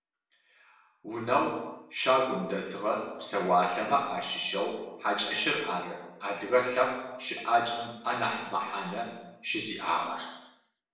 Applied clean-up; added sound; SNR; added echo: none; none; none; reverberation time 0.9 s.